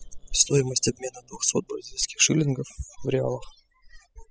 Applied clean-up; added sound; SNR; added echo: classical method spectral subtraction.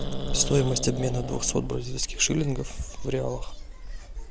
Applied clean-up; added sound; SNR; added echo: none; Growling; 3 dB; none.